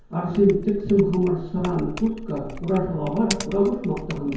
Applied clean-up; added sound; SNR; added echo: none; Typing; 15 dB; reverberation time 0.9 s.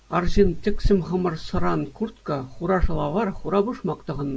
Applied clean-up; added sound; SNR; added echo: none; none; none; none.